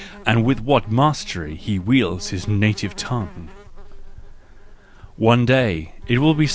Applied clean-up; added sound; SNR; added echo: none; Insect; 16 dB; none.